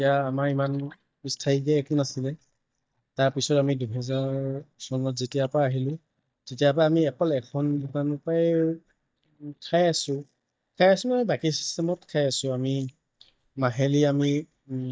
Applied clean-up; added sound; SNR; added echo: neural mask model DeepFilterNet 3.